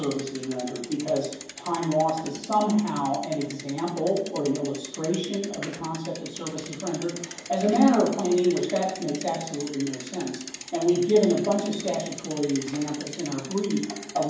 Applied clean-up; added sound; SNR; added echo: none; Bicycle; 14 dB; reverberation time 1.2 s.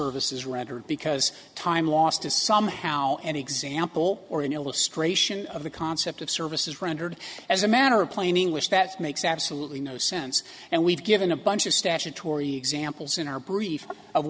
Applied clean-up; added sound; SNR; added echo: none; none; none; none.